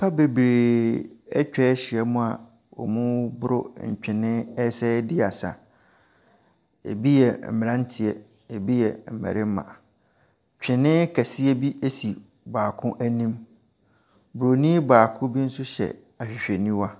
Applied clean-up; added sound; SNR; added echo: none; none; none; none.